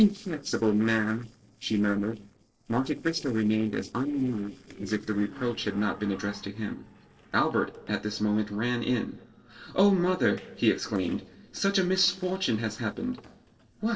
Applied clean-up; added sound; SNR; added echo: neural separator model SepFormer DNS4.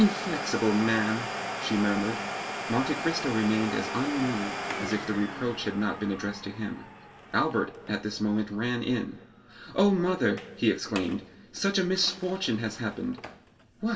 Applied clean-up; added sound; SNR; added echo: none; Domestic sounds, home sounds; 9 dB; reverberation time 1.4 s.